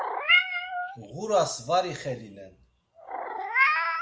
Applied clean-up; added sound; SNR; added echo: none; Meow; -3 dB; none.